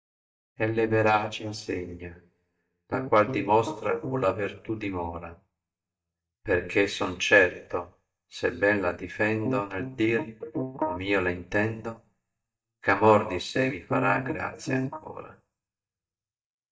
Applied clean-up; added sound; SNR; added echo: neural mask model DeepFilterNet 3.